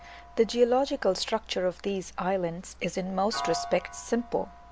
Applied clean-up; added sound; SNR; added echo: none; Piano; 14 dB; none.